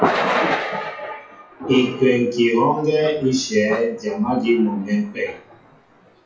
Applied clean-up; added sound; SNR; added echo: classical method WPE with log-MMSE.